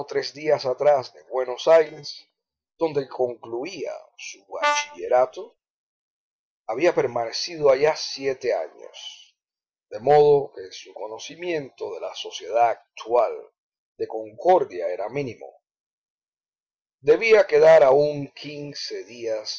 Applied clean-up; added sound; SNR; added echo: neural mask model DeepFilterNet 3.